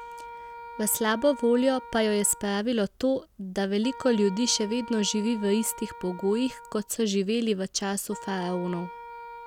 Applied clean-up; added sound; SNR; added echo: none; Wind instrument, woodwind instrument; 16 dB; none.